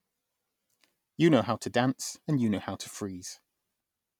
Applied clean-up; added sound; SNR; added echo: none; none; none; none.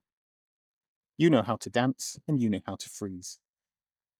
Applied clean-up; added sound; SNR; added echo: neural mask model DeepFilterNet 3.